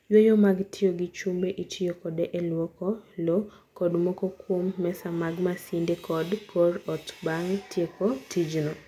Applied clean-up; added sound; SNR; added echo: none; none; none; none.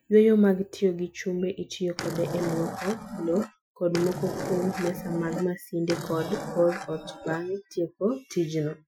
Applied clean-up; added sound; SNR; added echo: classical method Wiener filter.